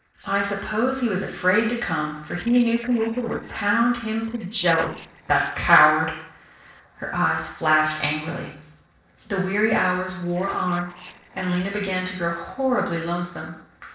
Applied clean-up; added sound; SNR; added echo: neural separator model SepFormer DNS4.